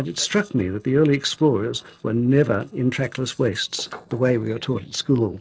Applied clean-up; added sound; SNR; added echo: neural separator model SepFormer DNS4.